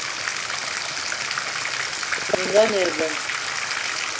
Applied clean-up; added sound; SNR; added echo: none; Bathtub (filling or washing); -1 dB; none.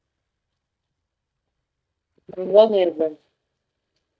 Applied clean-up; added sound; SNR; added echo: neural mask model DeepFilterNet 3.